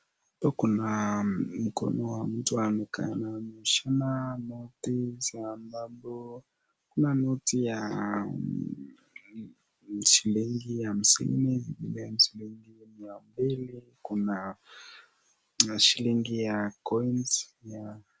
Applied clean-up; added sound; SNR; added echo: none; none; none; none.